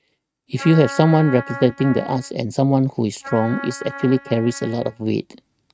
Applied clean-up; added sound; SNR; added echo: neural mask model RNNoise.